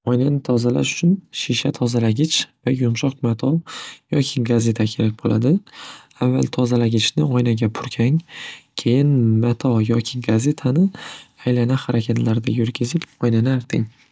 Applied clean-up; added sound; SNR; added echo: none; none; none; none.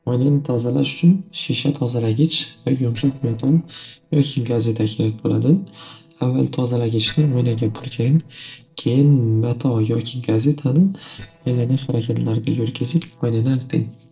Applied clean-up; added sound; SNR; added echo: neural separator model SepFormer DNS4.